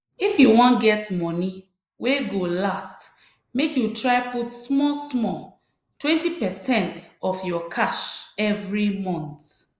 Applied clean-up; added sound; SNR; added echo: neural mask model Resemble Enhance denoiser.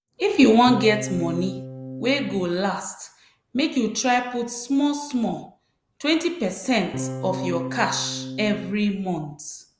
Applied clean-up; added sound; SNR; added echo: none; Electric guitar / Strum; 9 dB; none.